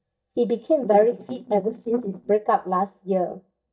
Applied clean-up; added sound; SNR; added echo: neural mask model DeepFilterNet 3.